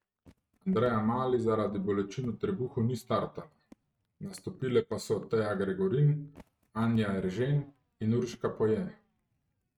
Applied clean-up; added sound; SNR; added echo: neural mask model RNNoise.